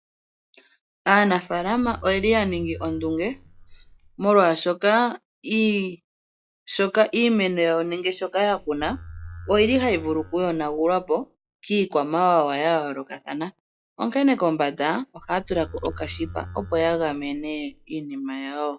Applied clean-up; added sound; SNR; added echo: classical method log-MMSE.